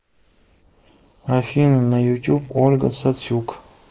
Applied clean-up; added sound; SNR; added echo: neural mask model Resemble Enhance denoiser.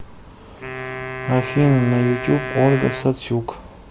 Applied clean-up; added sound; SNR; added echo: none; Wind instrument, woodwind instrument; 10 dB; none.